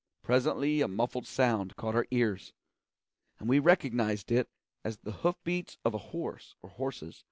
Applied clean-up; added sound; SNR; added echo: none; none; none; none.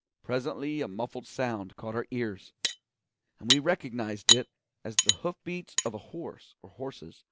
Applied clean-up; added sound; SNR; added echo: none; Cutlery, silverware; -4 dB; none.